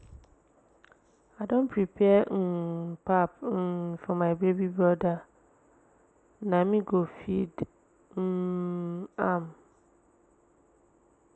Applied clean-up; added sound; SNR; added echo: none; none; none; none.